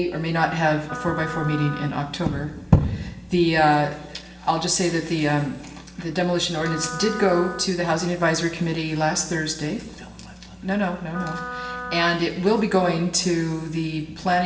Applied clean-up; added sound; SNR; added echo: none; Wind instrument, woodwind instrument; 12 dB; reverberation time 1.1 s.